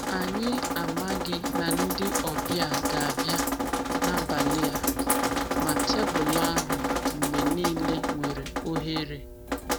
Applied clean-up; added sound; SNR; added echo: none; Drip; -4 dB; none.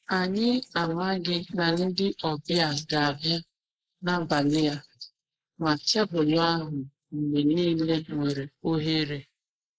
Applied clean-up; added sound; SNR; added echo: neural mask model Resemble Enhance denoiser.